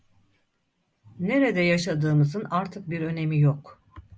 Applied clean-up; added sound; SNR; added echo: none; none; none; none.